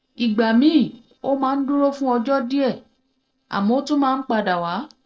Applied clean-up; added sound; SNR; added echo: neural separator model SepFormer DNS4.